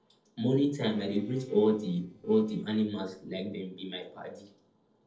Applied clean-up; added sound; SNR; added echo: neural separator model SepFormer DNS4.